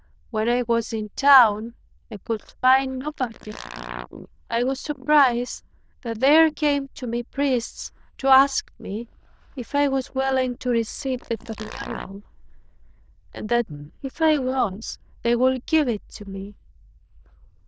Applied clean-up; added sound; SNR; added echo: neural diffusion model UNIVERSE++.